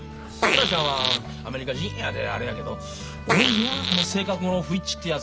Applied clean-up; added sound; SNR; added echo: none; Fart; -1 dB; none.